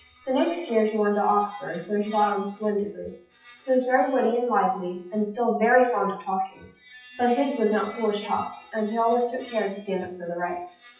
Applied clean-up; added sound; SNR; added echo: classical method WPE with log-MMSE.